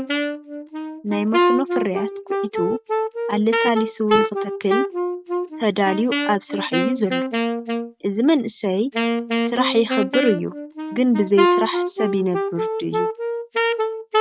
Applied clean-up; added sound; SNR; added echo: neural mask model RNNoise.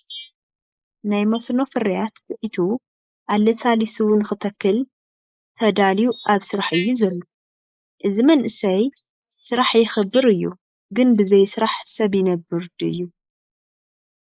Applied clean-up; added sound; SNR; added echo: neural mask model Resemble Enhance denoiser.